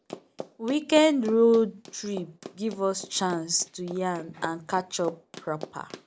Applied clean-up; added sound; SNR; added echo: none; Run; 17 dB; none.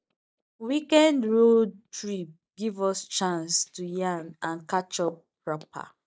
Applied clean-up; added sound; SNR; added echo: neural mask model DeepFilterNet 3.